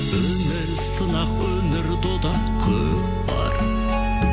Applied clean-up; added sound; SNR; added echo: none; none; none; none.